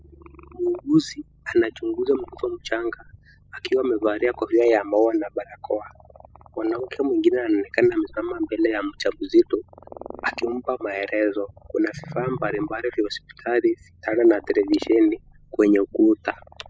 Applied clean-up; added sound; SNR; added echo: classical method spectral subtraction.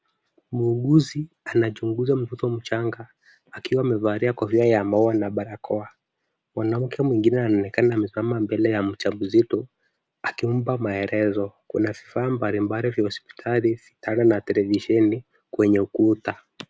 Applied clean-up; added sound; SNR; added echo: none; none; none; none.